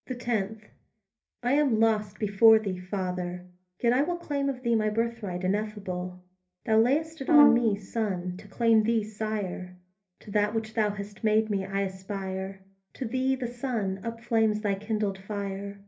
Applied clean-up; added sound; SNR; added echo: none; Brass instrument; -3 dB; reverberation time 0.3 s.